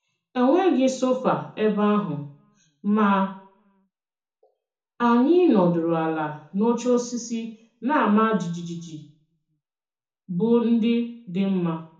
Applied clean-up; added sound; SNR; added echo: none; none; none; reverberation time 0.5 s.